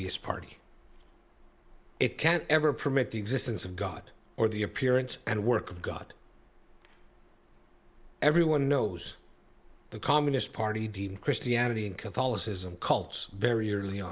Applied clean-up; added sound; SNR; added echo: none; none; none; none.